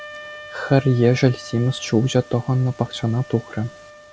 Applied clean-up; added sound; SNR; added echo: none; Wind instrument, woodwind instrument; 19 dB; none.